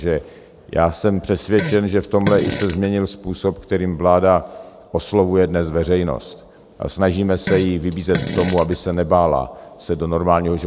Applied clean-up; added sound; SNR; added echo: none; Fart; 7 dB; none.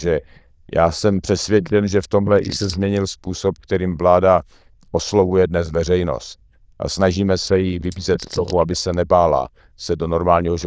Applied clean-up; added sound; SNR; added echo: neural diffusion model UNIVERSE++.